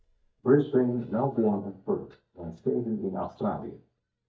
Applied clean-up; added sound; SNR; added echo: neural mask model DeepFilterNet 3.